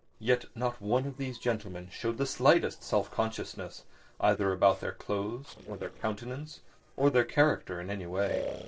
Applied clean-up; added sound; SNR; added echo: neural separator model SepFormer DNS4.